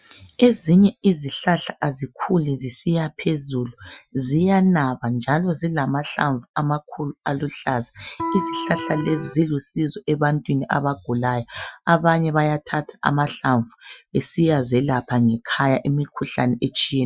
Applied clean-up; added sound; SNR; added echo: classical method Wiener filter.